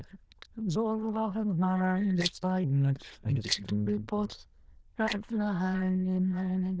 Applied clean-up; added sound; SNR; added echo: neural diffusion model UNIVERSE++.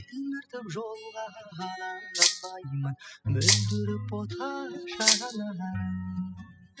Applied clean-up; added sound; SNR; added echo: classical method spectral subtraction.